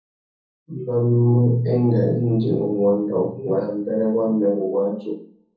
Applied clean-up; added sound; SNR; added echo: none; none; none; reverberation time 0.6 s.